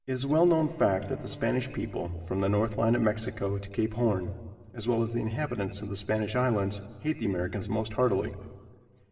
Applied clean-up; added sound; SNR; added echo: none; Bowed string instrument; 20 dB; reverberation time 1.6 s.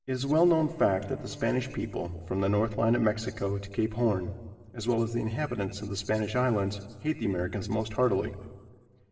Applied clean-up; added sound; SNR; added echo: neural separator model SepFormer DNS4.